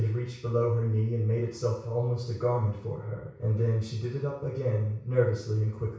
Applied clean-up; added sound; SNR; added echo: none; none; none; reverberation time 0.6 s.